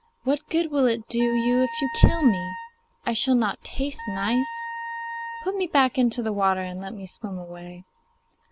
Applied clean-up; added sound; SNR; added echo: none; Wind instrument, woodwind instrument; 10 dB; none.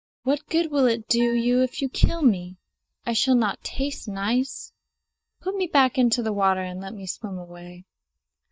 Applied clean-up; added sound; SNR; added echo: neural mask model DeepFilterNet 3.